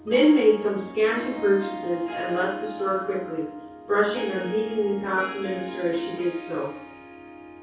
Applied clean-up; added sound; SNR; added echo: none; Harp; 11 dB; reverberation time 0.6 s.